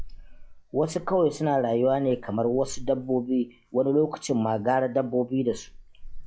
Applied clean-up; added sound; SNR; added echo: classical method log-MMSE.